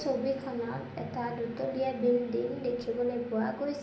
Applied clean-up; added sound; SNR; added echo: none; none; none; none.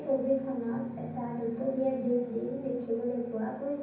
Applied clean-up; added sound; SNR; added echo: none; none; none; reverberation time 0.6 s.